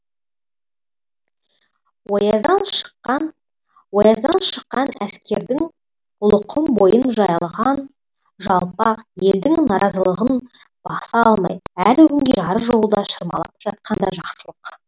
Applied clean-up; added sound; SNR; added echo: none; none; none; none.